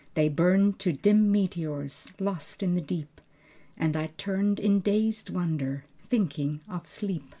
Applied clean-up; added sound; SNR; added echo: none; none; none; none.